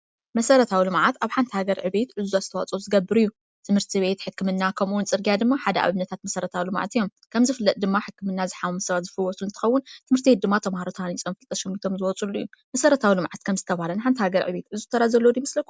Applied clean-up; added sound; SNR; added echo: none; none; none; none.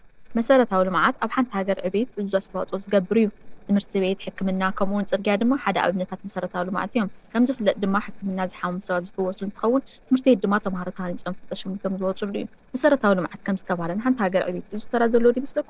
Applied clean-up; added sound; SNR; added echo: neural separator model SepFormer DNS4.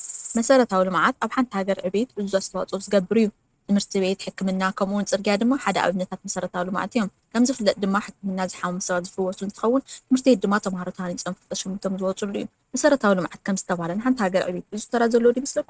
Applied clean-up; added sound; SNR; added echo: neural mask model RNNoise.